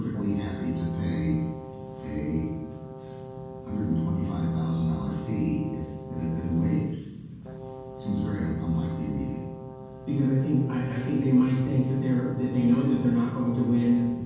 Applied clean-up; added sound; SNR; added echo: none; Brass instrument; 15 dB; reverberation time 1.2 s.